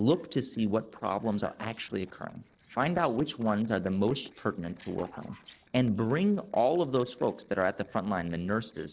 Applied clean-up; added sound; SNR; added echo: neural separator model SepFormer DNS4.